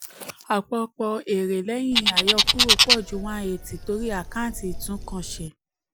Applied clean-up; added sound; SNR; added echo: none; Bird; -4 dB; none.